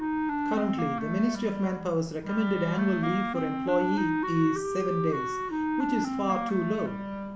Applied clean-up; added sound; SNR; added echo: none; Wind instrument, woodwind instrument; 1 dB; none.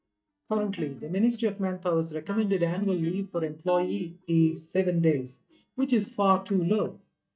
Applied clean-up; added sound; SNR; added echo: neural mask model DeepFilterNet 3.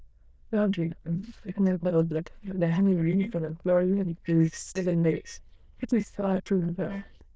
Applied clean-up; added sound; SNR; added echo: neural diffusion model UNIVERSE++.